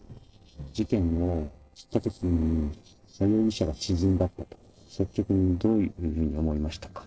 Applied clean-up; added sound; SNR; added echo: neural separator model SepFormer DNS4.